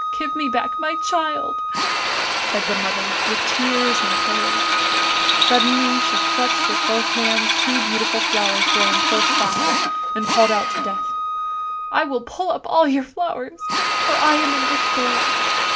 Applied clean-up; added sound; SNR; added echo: none; Wind instrument, woodwind instrument + Drill; -4 dB; none.